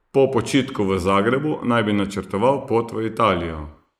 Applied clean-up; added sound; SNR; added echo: neural mask model Resemble Enhance denoiser.